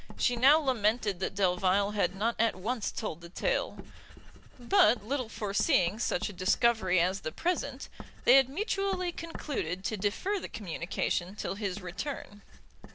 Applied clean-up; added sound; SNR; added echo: none; Writing; 12 dB; none.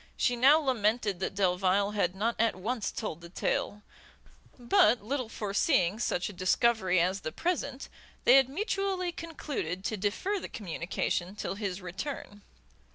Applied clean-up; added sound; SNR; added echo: none; none; none; none.